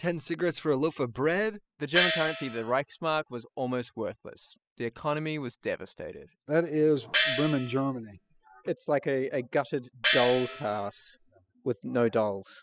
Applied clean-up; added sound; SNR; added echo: classical method spectral subtraction.